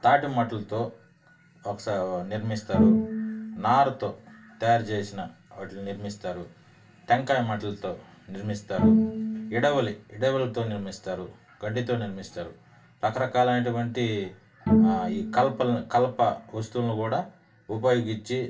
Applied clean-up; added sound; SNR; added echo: none; Bowed string instrument; 0 dB; reverberation time 0.2 s.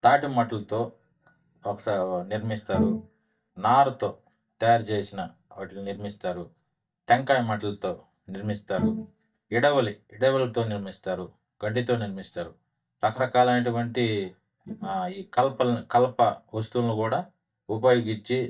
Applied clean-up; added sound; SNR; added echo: neural mask model DeepFilterNet 3.